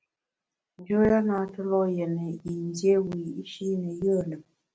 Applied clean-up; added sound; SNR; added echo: none; none; none; none.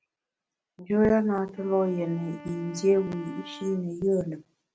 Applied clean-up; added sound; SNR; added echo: none; Wind instrument, woodwind instrument; 19 dB; none.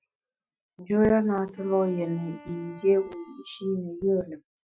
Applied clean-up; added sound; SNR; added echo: classical method Wiener filter.